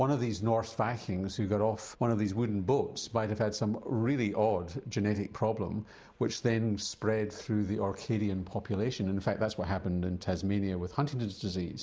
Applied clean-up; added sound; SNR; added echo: none; none; none; none.